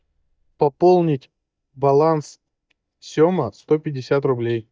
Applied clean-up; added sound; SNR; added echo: neural mask model DeepFilterNet 3.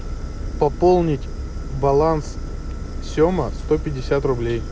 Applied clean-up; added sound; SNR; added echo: none; Fire; 17 dB; none.